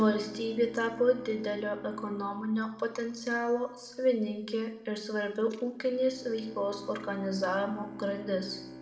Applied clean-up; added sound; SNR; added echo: none; Bowed string instrument; 16 dB; reverberation time 0.7 s.